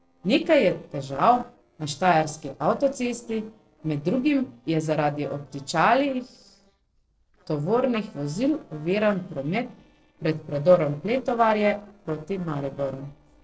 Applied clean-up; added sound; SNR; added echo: neural separator model SepFormer DNS4.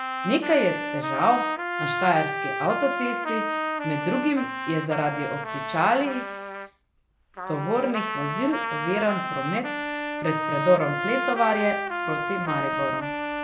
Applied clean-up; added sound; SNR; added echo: none; Trumpet; 3 dB; none.